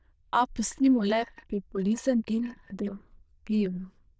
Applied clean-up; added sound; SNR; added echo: neural diffusion model UNIVERSE++.